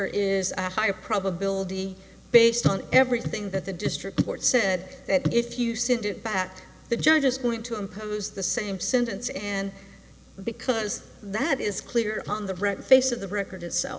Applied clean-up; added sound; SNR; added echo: none; none; none; none.